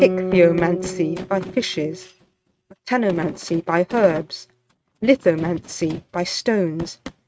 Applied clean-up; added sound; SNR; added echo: neural mask model RNNoise.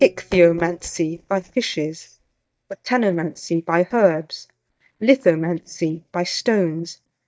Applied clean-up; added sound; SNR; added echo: neural mask model DeepFilterNet 3.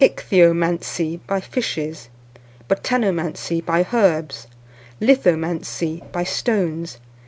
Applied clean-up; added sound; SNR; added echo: none; none; none; none.